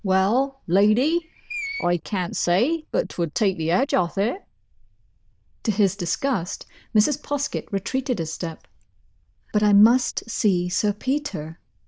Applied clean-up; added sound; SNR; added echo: neural diffusion model UNIVERSE++.